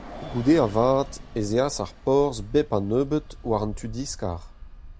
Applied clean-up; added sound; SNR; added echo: none; Bus; 14 dB; none.